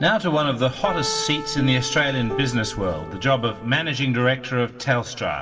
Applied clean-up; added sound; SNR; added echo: none; Keyboard (musical); 12 dB; reverberation time 1.6 s.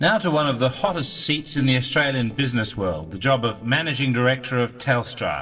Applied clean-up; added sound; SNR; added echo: neural separator model SepFormer DNS4.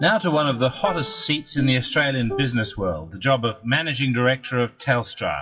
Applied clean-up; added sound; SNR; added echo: classical method WPE with log-MMSE.